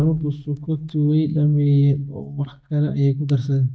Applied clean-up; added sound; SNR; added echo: neural mask model DeepFilterNet 3.